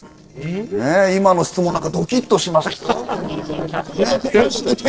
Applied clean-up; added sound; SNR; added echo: neural separator model SepFormer DNS4.